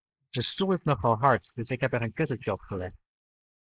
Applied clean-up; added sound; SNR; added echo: neural mask model Resemble Enhance denoiser.